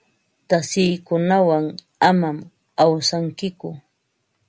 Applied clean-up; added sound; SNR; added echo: none; none; none; none.